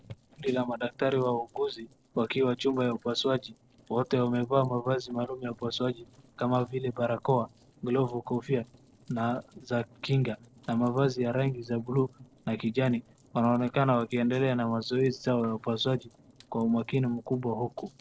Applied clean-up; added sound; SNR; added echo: neural separator model SepFormer DNS4.